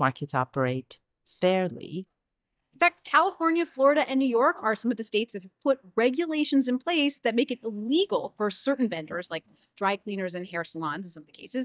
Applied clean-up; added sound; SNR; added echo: neural mask model DeepFilterNet 3.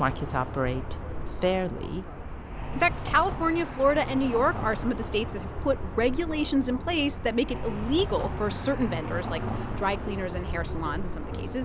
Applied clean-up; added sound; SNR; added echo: none; Traffic noise, roadway noise; 5 dB; none.